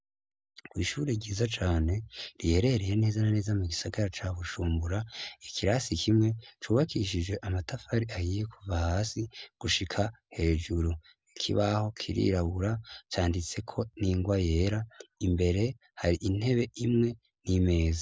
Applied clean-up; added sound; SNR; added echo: none; none; none; none.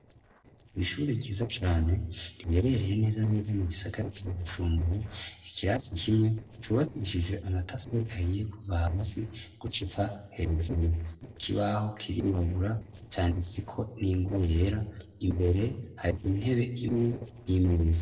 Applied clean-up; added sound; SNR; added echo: neural separator model SepFormer DNS4.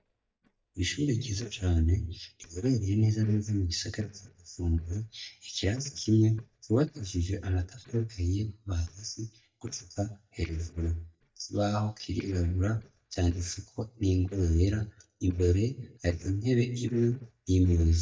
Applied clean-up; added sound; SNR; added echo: neural mask model DeepFilterNet 3.